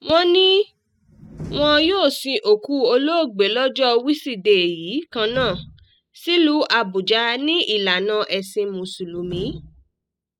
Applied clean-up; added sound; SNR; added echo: classical method spectral subtraction.